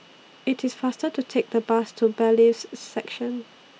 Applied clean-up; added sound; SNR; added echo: none; none; none; none.